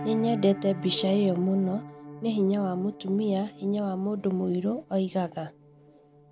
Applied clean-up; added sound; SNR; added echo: none; Piano; 14 dB; none.